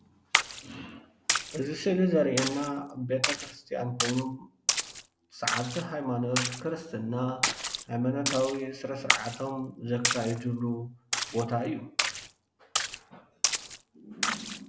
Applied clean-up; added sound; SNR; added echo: none; Splash, splatter; 1 dB; none.